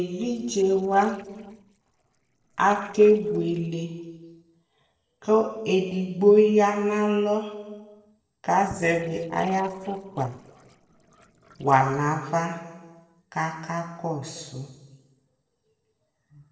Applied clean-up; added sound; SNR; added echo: neural separator model SepFormer DNS4.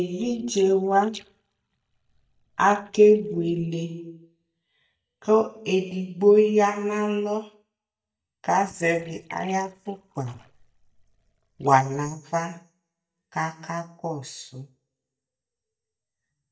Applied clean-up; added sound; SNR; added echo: neural mask model DeepFilterNet 3.